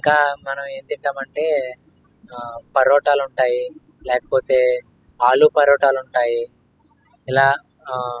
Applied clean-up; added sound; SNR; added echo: classical method spectral subtraction.